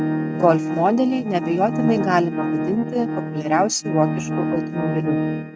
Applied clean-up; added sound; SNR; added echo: neural mask model RNNoise.